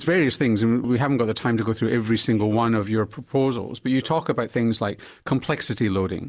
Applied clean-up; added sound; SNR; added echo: none; none; none; none.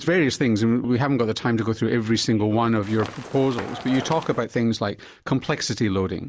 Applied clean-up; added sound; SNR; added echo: none; Run; 13 dB; none.